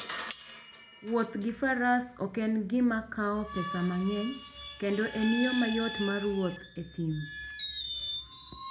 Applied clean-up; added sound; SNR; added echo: none; Screech; 7 dB; reverberation time 0.4 s.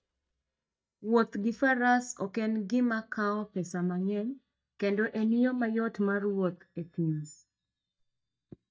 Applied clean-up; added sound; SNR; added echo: neural mask model DeepFilterNet 3.